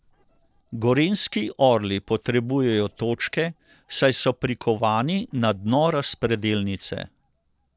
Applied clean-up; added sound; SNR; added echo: neural separator model SepFormer DNS4.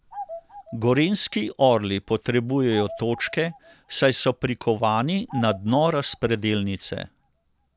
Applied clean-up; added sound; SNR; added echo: none; Bird vocalization, bird call, bird song; 19 dB; none.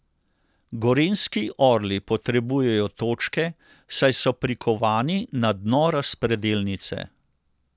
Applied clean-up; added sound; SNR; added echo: none; none; none; none.